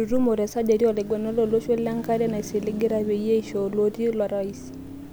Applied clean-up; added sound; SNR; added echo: none; Car passing by / Traffic noise, roadway noise / Engine; 14 dB; none.